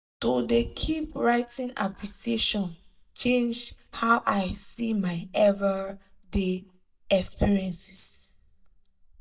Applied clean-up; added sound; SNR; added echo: neural mask model DeepFilterNet 3.